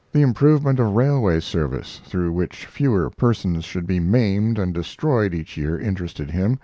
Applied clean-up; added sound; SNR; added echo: none; none; none; none.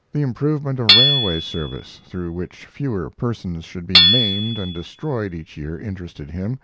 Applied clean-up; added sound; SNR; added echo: none; Hammer / Chink, clink; -3 dB; none.